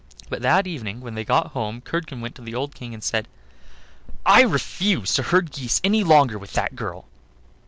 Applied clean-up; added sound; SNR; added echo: none; none; none; none.